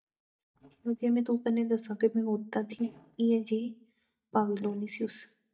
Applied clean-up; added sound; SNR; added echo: neural mask model DeepFilterNet 3.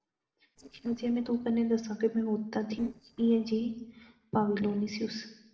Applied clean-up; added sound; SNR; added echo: neural separator model SepFormer DNS4.